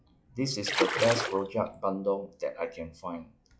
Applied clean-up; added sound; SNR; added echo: classical method log-MMSE.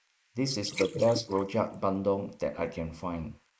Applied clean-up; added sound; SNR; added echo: neural mask model Resemble Enhance denoiser.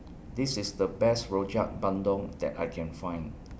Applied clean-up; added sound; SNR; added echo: none; none; none; none.